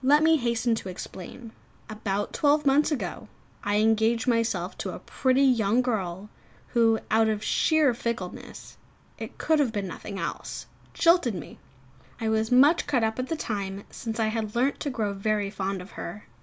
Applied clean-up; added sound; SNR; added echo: none; none; none; none.